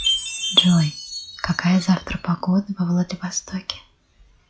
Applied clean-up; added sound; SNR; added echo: classical method log-MMSE.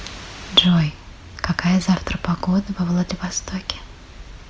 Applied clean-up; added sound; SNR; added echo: none; none; none; none.